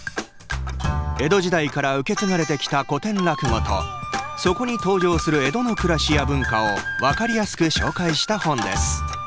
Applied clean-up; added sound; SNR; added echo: none; Tick-tock; 19 dB; none.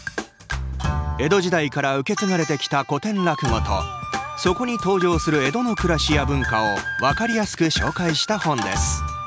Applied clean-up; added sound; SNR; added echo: none; none; none; none.